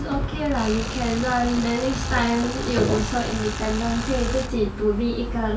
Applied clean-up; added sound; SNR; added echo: none; Tools; 12 dB; none.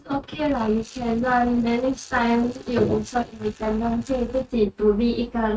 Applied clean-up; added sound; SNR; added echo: neural mask model RNNoise.